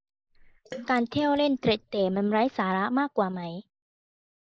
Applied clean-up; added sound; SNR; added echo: neural mask model Resemble Enhance denoiser.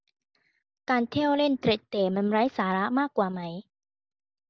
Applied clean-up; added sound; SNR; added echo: none; none; none; none.